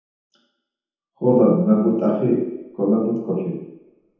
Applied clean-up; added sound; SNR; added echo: none; none; none; reverberation time 0.9 s.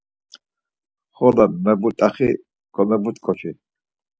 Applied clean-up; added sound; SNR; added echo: none; none; none; none.